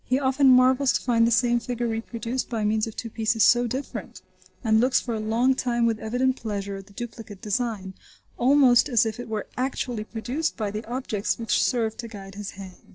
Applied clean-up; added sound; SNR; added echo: neural separator model SepFormer DNS4.